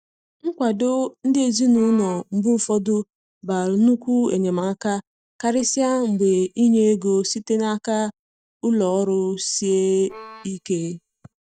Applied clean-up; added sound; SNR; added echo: neural mask model DeepFilterNet 3.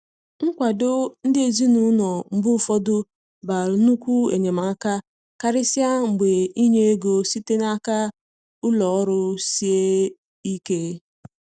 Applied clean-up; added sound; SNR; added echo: none; none; none; none.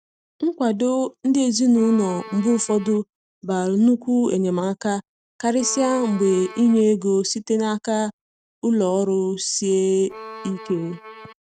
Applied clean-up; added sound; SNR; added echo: neural mask model RNNoise.